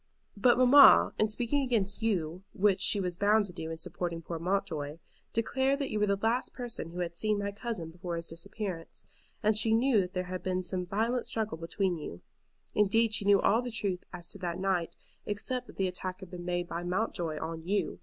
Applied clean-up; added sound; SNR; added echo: none; none; none; none.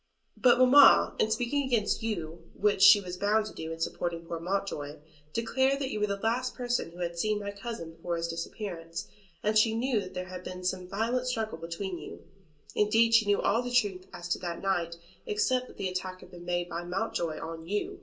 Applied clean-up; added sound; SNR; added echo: none; none; none; reverberation time 0.2 s.